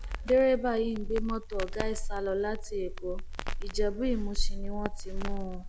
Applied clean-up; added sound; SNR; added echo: none; Crackle; 0 dB; none.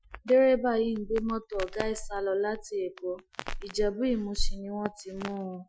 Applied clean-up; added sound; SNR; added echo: classical method Wiener filter.